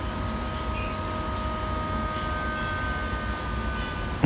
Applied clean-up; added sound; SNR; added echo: none; Wind instrument, woodwind instrument; 6 dB; none.